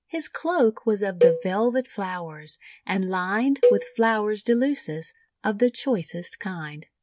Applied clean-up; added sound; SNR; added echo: none; Cowbell; 1 dB; none.